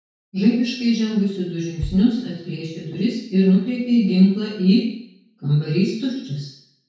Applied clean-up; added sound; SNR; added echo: none; Bass drum; 16 dB; reverberation time 0.6 s.